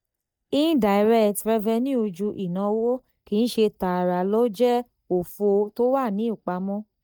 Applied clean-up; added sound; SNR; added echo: neural mask model DeepFilterNet 3.